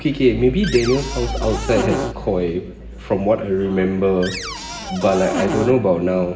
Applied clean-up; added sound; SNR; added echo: none; Cupboard open or close; 7 dB; reverberation time 1.1 s.